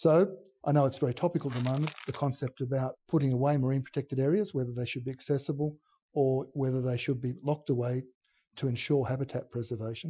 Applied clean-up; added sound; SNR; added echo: classical method Wiener filter.